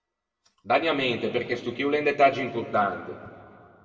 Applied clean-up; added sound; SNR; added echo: none; none; none; reverberation time 2.2 s.